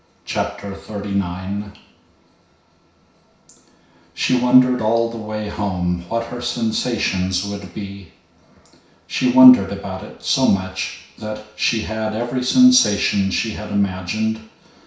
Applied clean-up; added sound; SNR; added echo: none; none; none; reverberation time 0.6 s.